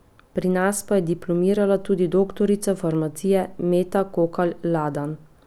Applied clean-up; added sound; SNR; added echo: none; none; none; none.